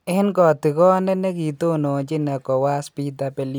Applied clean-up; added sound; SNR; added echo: none; none; none; none.